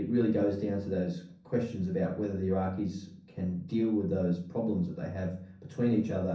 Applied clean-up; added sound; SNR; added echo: none; none; none; reverberation time 0.6 s.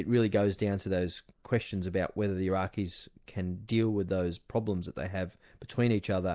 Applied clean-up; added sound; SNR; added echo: none; none; none; none.